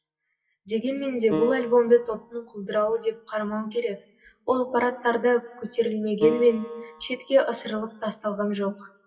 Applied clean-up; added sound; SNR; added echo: classical method WPE with log-MMSE.